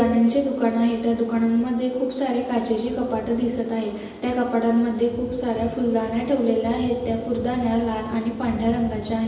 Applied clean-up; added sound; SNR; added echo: none; none; none; reverberation time 1.0 s.